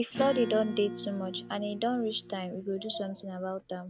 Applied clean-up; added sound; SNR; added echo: none; Acoustic guitar / Strum; 9 dB; none.